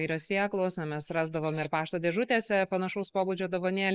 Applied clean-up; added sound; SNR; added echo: neural mask model Resemble Enhance denoiser.